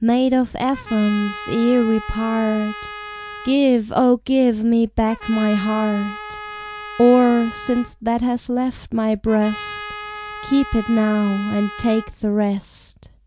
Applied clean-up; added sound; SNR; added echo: none; Trumpet; 14 dB; none.